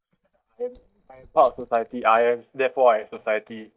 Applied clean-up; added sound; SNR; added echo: neural mask model DeepFilterNet 3.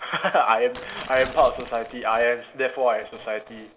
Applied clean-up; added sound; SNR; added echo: none; Tearing; 16 dB; reverberation time 1.6 s.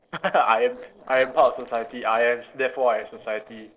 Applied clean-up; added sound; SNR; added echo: neural separator model SepFormer DNS4.